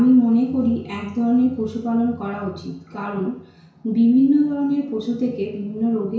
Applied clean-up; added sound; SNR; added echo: none; none; none; reverberation time 0.6 s.